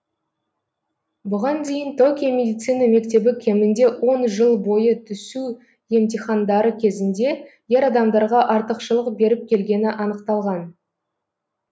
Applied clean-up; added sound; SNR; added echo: none; none; none; none.